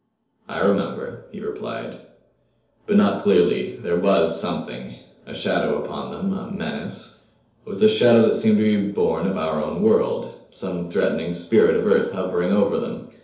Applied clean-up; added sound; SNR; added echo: none; none; none; reverberation time 2.2 s.